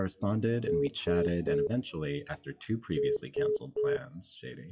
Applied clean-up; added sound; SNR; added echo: classical method WPE with log-MMSE.